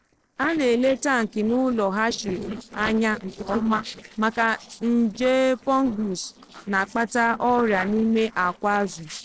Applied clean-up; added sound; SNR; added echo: neural separator model SepFormer DNS4.